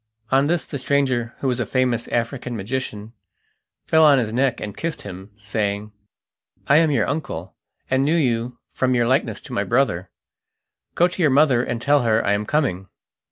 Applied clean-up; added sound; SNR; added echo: none; none; none; none.